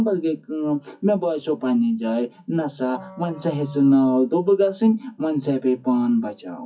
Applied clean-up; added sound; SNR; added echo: classical method WPE with log-MMSE.